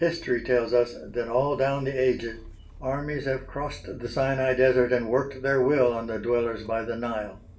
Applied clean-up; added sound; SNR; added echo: none; Engine starting / Motor vehicle (road); 19 dB; reverberation time 0.3 s.